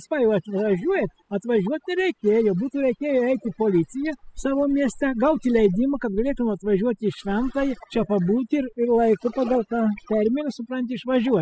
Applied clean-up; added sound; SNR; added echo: classical method spectral subtraction.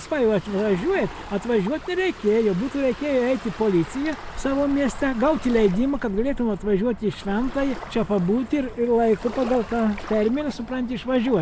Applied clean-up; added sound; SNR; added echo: none; none; none; none.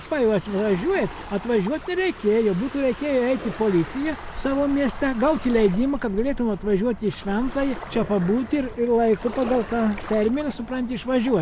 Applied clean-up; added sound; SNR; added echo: none; Growling; 18 dB; none.